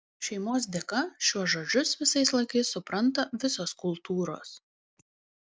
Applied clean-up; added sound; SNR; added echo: none; none; none; none.